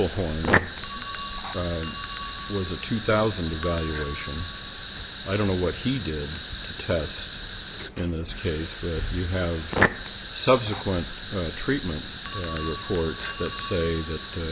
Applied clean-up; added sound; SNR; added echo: none; Fire + Bell; 4 dB; none.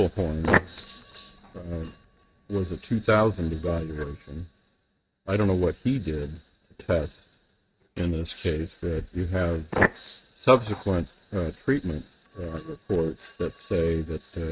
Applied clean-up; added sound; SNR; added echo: neural mask model RNNoise.